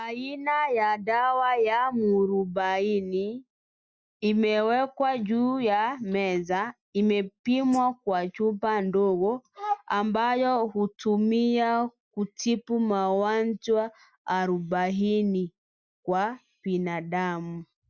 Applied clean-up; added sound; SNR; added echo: neural mask model DeepFilterNet 3.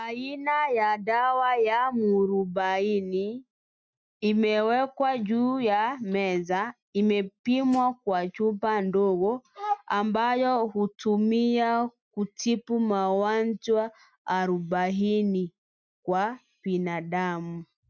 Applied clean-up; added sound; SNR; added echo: neural mask model RNNoise.